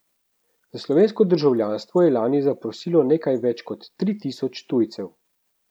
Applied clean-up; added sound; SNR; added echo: none; none; none; none.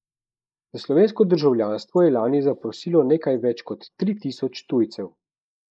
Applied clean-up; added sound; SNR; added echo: neural mask model Resemble Enhance denoiser.